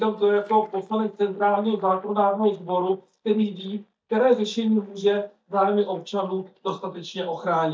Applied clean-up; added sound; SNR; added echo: neural mask model DeepFilterNet 3.